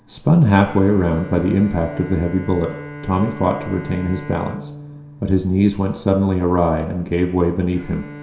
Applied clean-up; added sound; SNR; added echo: none; Bowed string instrument; 16 dB; reverberation time 0.7 s.